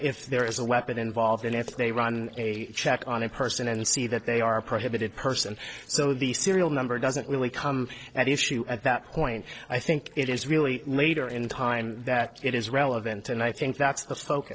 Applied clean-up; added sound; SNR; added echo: neural separator model SepFormer DNS4.